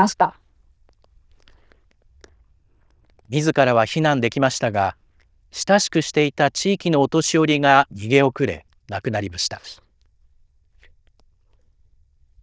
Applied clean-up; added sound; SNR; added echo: neural diffusion model UNIVERSE++.